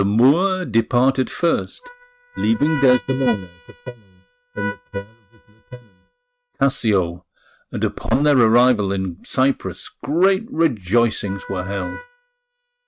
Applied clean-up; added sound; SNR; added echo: neural mask model RNNoise.